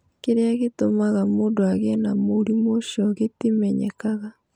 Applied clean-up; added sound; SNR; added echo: none; none; none; none.